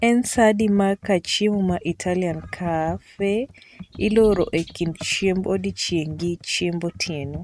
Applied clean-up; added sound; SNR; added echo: neural mask model RNNoise.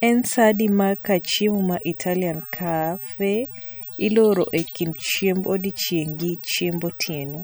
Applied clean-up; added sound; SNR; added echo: none; none; none; none.